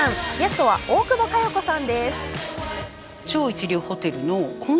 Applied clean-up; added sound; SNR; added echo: none; none; none; none.